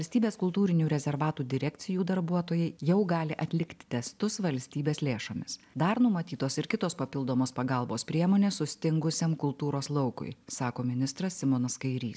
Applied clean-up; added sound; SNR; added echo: none; none; none; none.